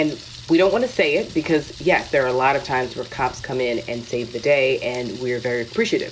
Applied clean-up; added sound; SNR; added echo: none; Thunder; 19 dB; none.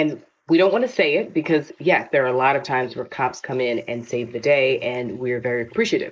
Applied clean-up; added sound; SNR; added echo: neural mask model Resemble Enhance denoiser.